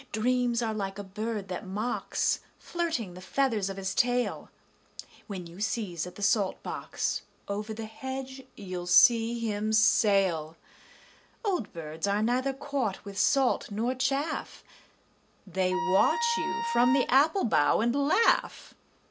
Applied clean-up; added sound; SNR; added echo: none; Wind instrument, woodwind instrument; 3 dB; none.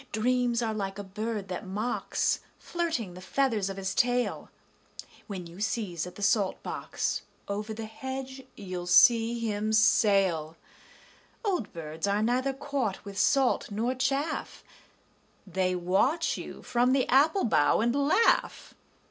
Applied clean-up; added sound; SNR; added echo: none; none; none; none.